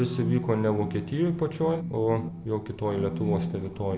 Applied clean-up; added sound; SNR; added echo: none; none; none; none.